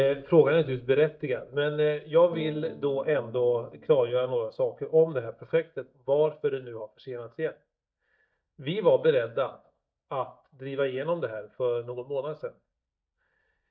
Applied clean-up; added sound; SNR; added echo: neural mask model DeepFilterNet 3.